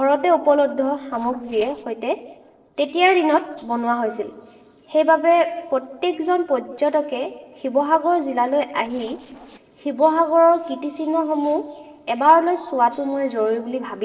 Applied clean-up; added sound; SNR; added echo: neural separator model SepFormer DNS4.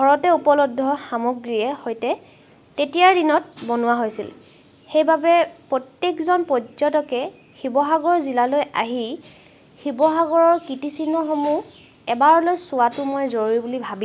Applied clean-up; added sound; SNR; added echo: none; none; none; none.